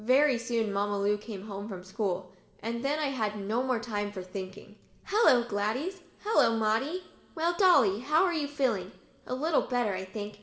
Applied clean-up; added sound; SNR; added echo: none; none; none; reverberation time 2.0 s.